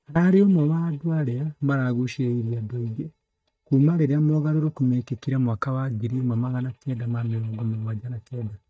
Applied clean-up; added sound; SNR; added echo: neural mask model DeepFilterNet 3.